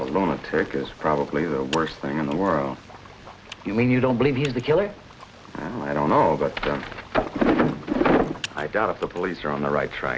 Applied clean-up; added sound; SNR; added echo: none; Computer keyboard + Liquid; 20 dB; none.